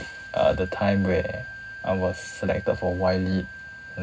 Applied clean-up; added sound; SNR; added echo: none; Wind instrument, woodwind instrument; 13 dB; reverberation time 0.4 s.